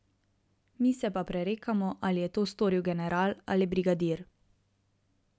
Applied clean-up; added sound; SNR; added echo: none; none; none; none.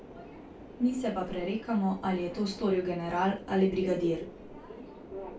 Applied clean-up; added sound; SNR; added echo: none; Subway, metro, underground; 13 dB; reverberation time 0.2 s.